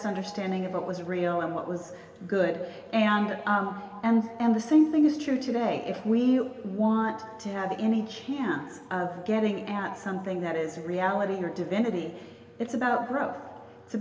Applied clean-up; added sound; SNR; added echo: none; none; none; reverberation time 1.8 s.